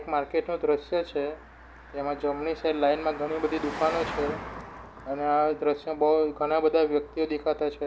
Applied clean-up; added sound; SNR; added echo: none; Car passing by; 14 dB; none.